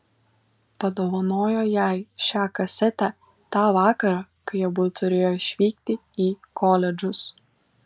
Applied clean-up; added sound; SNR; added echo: none; none; none; none.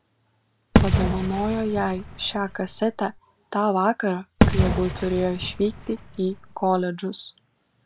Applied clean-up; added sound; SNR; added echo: none; Fireworks; -1 dB; none.